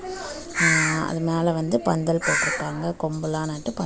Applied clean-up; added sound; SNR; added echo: none; none; none; none.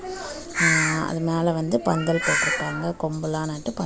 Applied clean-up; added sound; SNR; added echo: none; Meow; 11 dB; none.